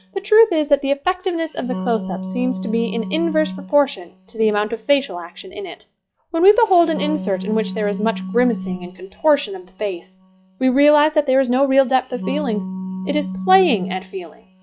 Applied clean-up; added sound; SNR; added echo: classical method log-MMSE.